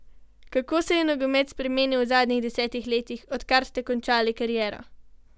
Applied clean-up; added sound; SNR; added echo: none; none; none; none.